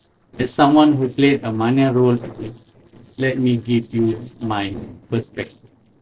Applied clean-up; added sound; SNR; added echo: neural separator model SepFormer DNS4.